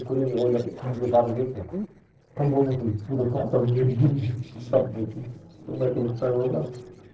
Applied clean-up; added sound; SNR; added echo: neural separator model SepFormer DNS4.